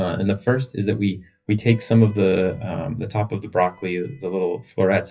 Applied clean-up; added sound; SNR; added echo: classical method WPE with log-MMSE.